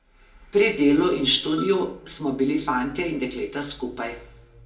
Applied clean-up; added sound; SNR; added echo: none; Marimba, xylophone; 18 dB; reverberation time 0.2 s.